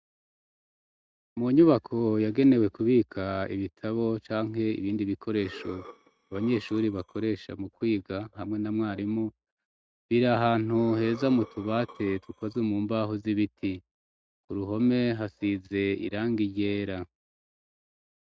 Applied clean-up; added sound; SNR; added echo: neural mask model RNNoise.